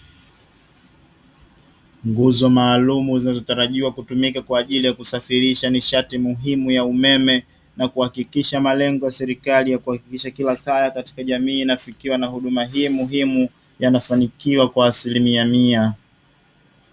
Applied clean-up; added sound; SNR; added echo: none; none; none; none.